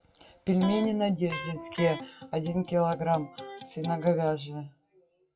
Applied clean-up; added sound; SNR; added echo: classical method WPE with log-MMSE.